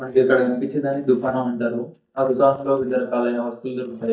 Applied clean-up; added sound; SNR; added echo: neural mask model DeepFilterNet 3.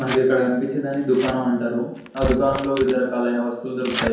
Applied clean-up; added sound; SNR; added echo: none; Tearing; 11 dB; reverberation time 0.9 s.